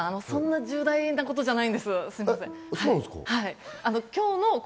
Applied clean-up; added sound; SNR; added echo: none; Guitar; 18 dB; none.